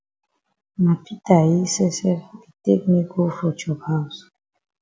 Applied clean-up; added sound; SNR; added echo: none; none; none; none.